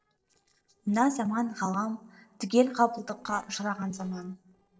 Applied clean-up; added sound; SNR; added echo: neural separator model SepFormer DNS4.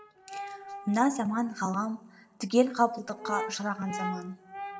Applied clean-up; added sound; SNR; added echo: none; Brass instrument; 11 dB; reverberation time 1.6 s.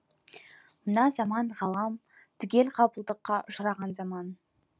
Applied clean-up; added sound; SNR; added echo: none; none; none; none.